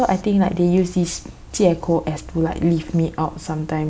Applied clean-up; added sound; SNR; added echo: none; none; none; none.